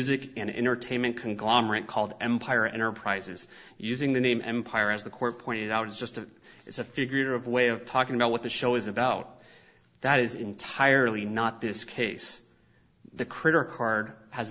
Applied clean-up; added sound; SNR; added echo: none; none; none; none.